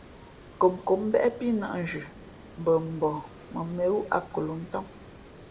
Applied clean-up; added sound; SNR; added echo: none; Water; 19 dB; reverberation time 1.8 s.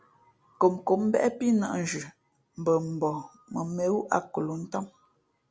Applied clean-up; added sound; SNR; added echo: none; none; none; none.